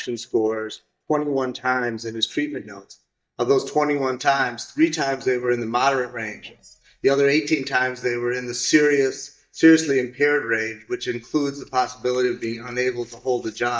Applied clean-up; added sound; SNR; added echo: neural mask model DeepFilterNet 3.